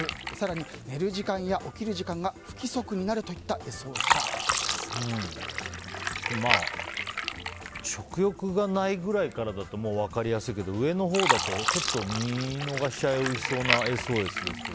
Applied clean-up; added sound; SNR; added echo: none; Fill (with liquid); 2 dB; none.